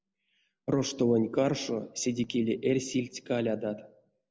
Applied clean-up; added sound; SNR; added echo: none; none; none; none.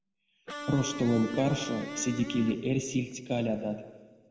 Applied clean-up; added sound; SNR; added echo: none; Electric guitar; 9 dB; reverberation time 1.4 s.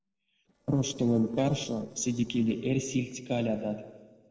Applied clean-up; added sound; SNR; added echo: neural separator model SepFormer DNS4.